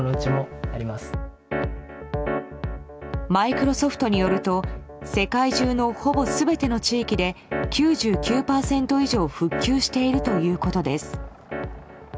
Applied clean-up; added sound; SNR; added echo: none; none; none; none.